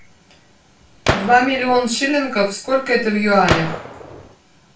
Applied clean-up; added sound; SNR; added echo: none; Gunshot, gunfire; 6 dB; reverberation time 0.3 s.